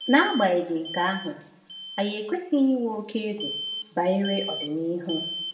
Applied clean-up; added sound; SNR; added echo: none; Alarm; 11 dB; reverberation time 0.7 s.